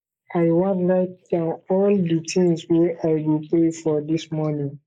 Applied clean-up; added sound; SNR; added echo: neural mask model Resemble Enhance denoiser.